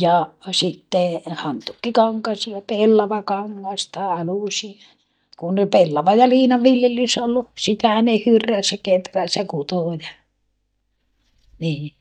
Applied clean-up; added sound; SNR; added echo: neural mask model DeepFilterNet 3.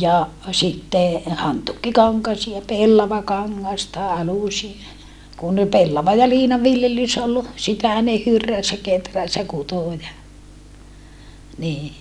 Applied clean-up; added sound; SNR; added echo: none; none; none; none.